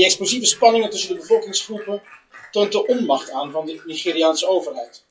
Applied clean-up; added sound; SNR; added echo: classical method WPE with log-MMSE.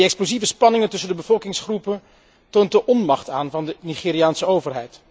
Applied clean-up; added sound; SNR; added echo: none; none; none; none.